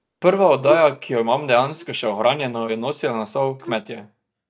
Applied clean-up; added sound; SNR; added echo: neural mask model DeepFilterNet 3.